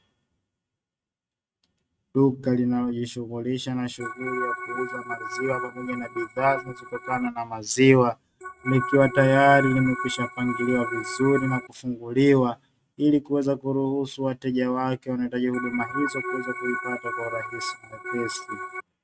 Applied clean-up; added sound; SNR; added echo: neural mask model RNNoise.